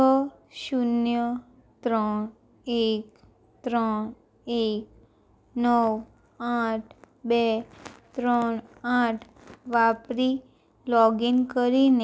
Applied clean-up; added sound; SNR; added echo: none; none; none; none.